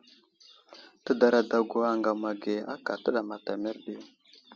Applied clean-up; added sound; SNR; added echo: none; none; none; none.